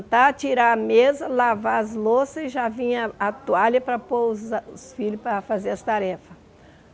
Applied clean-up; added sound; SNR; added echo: none; none; none; none.